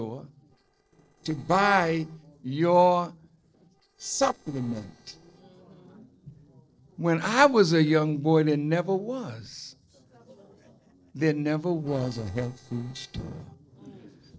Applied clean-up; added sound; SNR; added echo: neural separator model SepFormer DNS4.